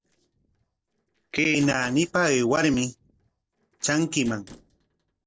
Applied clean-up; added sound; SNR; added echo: neural separator model SepFormer DNS4.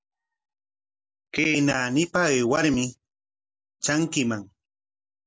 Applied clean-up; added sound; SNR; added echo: none; none; none; none.